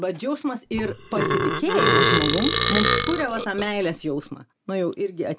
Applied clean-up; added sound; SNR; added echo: none; Burping, eructation; -4 dB; none.